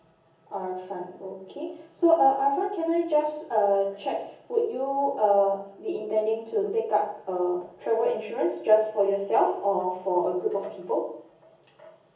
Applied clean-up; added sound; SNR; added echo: none; none; none; reverberation time 0.7 s.